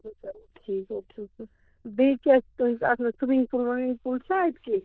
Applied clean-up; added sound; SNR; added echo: neural diffusion model UNIVERSE++.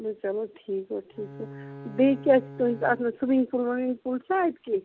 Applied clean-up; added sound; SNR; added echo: none; Bowed string instrument; 16 dB; none.